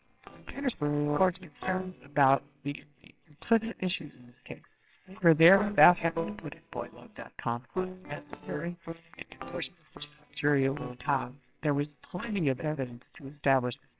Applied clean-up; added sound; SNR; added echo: neural separator model SepFormer WHAMR!.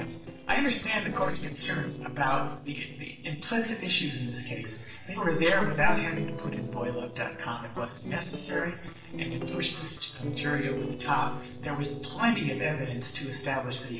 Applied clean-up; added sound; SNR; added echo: neural separator model SepFormer DNS4.